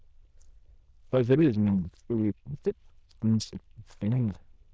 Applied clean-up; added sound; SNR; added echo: neural diffusion model UNIVERSE++.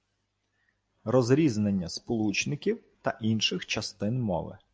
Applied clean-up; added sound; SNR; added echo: none; none; none; none.